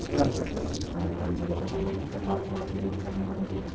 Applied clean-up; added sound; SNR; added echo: neural separator model SepFormer DNS4.